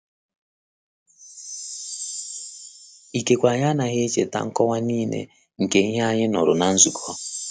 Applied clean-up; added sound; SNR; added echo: none; Chime; 14 dB; none.